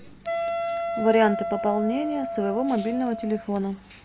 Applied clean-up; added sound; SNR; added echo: none; Wind instrument, woodwind instrument; 4 dB; none.